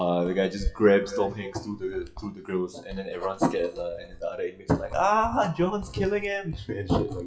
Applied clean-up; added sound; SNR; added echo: classical method WPE with log-MMSE.